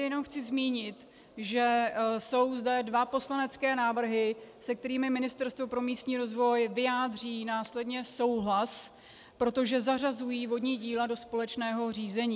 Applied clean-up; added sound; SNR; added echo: none; none; none; none.